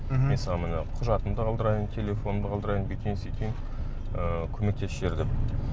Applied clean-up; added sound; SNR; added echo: none; none; none; none.